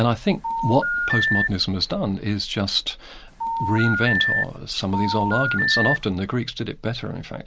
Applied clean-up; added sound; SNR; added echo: none; Telephone; 0 dB; none.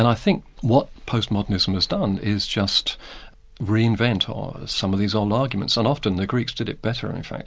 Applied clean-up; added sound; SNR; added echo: none; none; none; none.